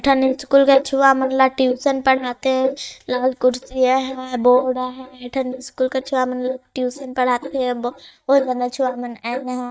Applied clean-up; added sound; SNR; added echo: neural mask model DeepFilterNet 3.